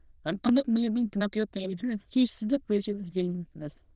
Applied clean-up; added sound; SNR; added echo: neural diffusion model UNIVERSE++.